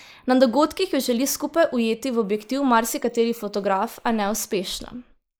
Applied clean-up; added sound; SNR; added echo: neural mask model Resemble Enhance denoiser.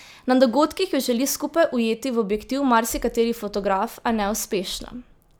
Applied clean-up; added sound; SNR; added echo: none; none; none; none.